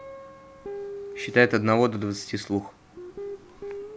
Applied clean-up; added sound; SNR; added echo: none; Guitar; 12 dB; none.